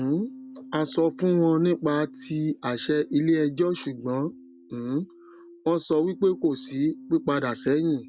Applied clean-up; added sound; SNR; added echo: none; Keyboard (musical); 19 dB; none.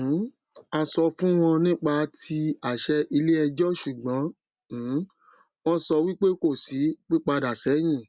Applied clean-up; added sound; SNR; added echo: none; none; none; none.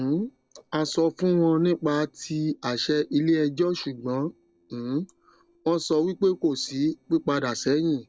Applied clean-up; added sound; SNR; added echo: neural separator model SepFormer DNS4.